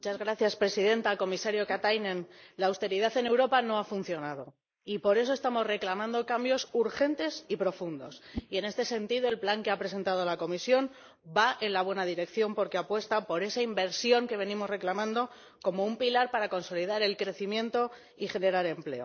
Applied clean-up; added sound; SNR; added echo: neural mask model Resemble Enhance denoiser.